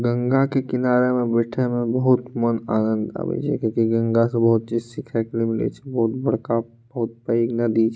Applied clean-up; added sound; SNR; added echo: none; none; none; none.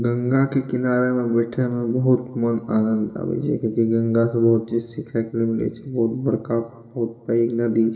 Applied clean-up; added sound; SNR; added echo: none; none; none; reverberation time 1.4 s.